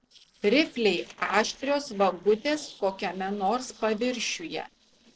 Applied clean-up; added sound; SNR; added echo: neural separator model SepFormer DNS4.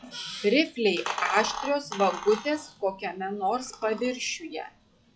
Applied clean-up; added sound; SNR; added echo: classical method log-MMSE.